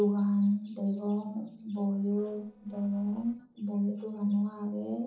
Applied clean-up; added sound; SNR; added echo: neural separator model SepFormer DNS4.